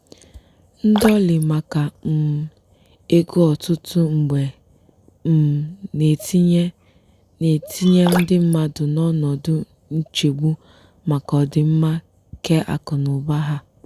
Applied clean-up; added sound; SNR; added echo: none; Drip; 13 dB; none.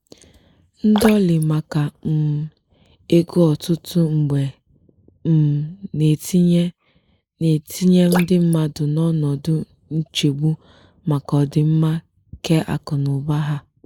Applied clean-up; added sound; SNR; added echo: neural mask model Resemble Enhance denoiser.